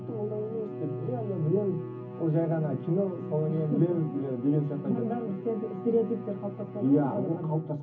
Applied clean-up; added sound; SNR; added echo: none; Bowed string instrument; 11 dB; reverberation time 0.3 s.